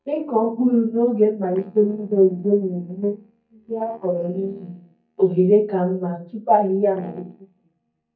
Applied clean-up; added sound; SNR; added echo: neural mask model DeepFilterNet 3.